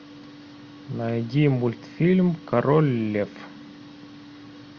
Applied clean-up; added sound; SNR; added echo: none; none; none; none.